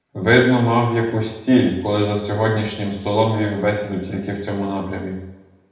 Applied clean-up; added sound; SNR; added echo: none; none; none; reverberation time 0.9 s.